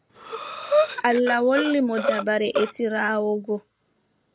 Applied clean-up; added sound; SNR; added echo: none; Breathing; 3 dB; none.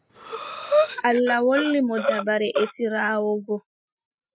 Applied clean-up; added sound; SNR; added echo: classical method Wiener filter.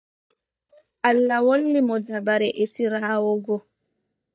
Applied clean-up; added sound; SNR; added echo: neural mask model DeepFilterNet 3.